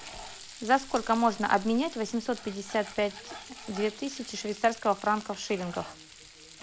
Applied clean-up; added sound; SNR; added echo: none; Frying (food); 15 dB; none.